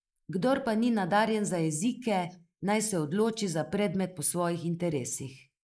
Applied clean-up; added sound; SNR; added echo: neural mask model Resemble Enhance denoiser.